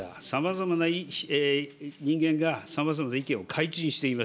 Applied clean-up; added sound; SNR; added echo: none; none; none; none.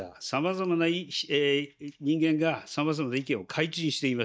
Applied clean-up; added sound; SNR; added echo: neural mask model DeepFilterNet 3.